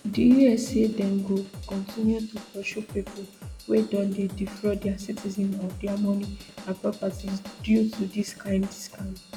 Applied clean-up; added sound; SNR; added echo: none; Drum / Drum kit; 16 dB; none.